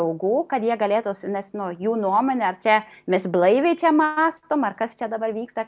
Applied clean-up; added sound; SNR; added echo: none; none; none; none.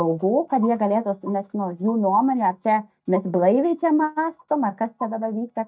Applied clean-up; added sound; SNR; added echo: neural mask model DeepFilterNet 3.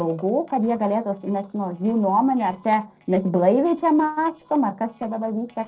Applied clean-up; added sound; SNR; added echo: neural separator model SepFormer DNS4.